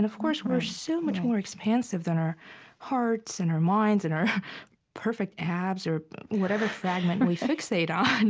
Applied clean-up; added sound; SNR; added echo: none; none; none; none.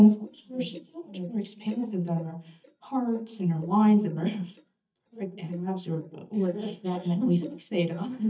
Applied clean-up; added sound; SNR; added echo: neural mask model DeepFilterNet 3.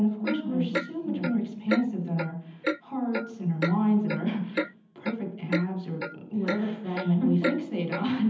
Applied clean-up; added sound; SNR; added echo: none; Clock; 7 dB; reverberation time 0.8 s.